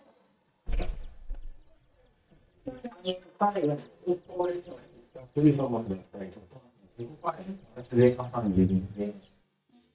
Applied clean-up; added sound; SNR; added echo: neural mask model DeepFilterNet 3.